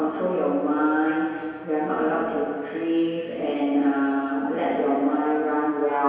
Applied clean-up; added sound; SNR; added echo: none; none; none; reverberation time 2.2 s.